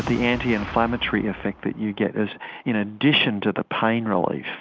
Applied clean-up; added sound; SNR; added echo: none; Boom; 17 dB; none.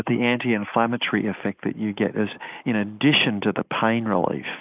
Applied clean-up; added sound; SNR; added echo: neural mask model Resemble Enhance denoiser.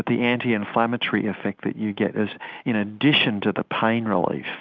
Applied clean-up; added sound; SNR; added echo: none; none; none; none.